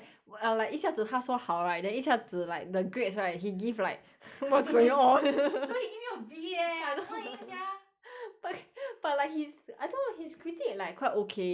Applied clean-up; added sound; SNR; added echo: none; none; none; none.